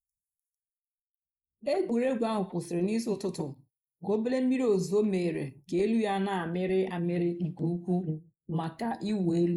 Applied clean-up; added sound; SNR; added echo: neural mask model Resemble Enhance denoiser.